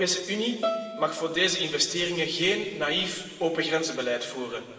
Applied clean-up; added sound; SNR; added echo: none; Bowed string instrument; 10 dB; reverberation time 2.0 s.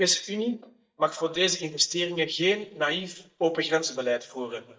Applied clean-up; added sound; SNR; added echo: neural mask model DeepFilterNet 3.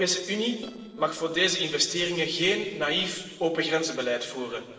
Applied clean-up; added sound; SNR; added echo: neural separator model SepFormer DNS4.